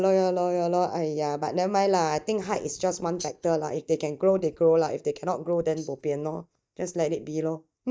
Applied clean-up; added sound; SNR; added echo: neural mask model DeepFilterNet 3.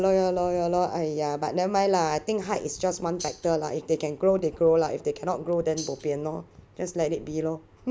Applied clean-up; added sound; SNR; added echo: none; Tambourine; 13 dB; none.